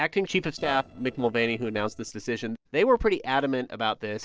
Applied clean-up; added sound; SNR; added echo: neural separator model SepFormer DNS4.